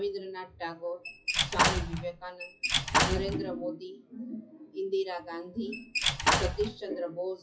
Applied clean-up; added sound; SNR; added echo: classical method WPE with log-MMSE.